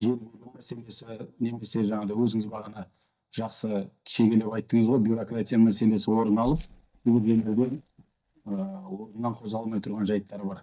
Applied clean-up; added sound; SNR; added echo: neural mask model DeepFilterNet 3.